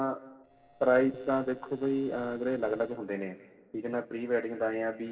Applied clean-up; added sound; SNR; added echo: neural separator model SepFormer DNS4.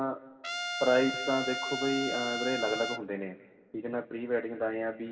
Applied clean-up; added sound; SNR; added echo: none; Trumpet; 3 dB; reverberation time 2.8 s.